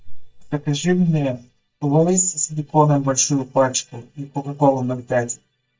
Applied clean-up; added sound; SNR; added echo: neural mask model DeepFilterNet 3.